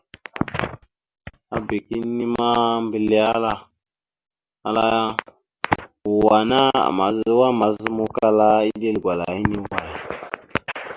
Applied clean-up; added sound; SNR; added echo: none; none; none; none.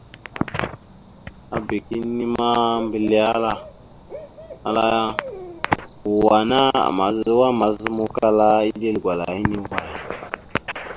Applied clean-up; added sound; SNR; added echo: none; Cricket / Bird; 19 dB; none.